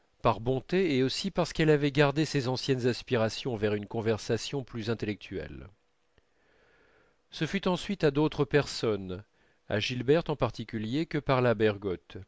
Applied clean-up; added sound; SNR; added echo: none; none; none; none.